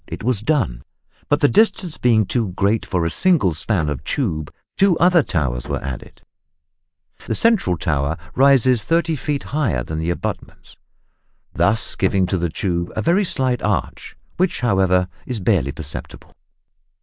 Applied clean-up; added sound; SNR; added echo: neural mask model Resemble Enhance denoiser.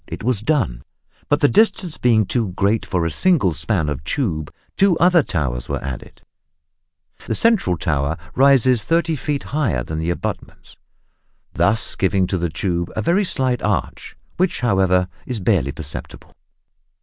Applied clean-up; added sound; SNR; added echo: none; none; none; none.